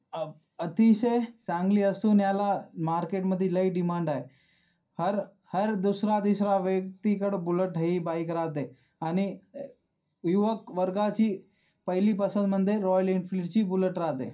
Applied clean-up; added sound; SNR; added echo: none; none; none; reverberation time 0.3 s.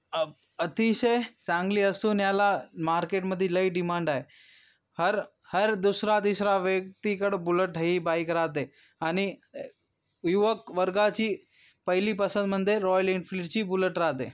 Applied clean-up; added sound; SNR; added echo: none; none; none; none.